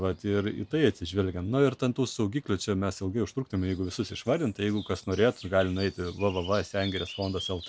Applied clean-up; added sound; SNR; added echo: none; none; none; none.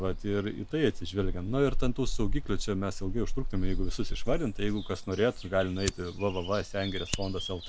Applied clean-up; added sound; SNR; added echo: none; Fire; 0 dB; none.